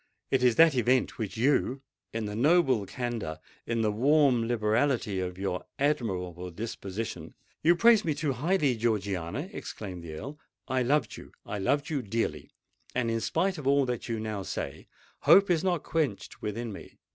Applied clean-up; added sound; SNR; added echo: none; none; none; none.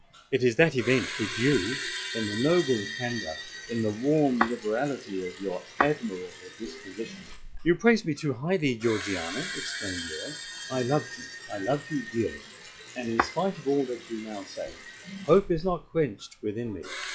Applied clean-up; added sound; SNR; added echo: classical method log-MMSE.